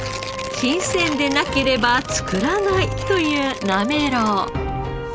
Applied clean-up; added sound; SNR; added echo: none; Tearing; 13 dB; none.